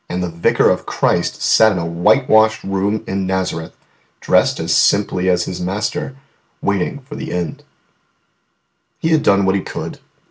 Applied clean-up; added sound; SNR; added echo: none; none; none; none.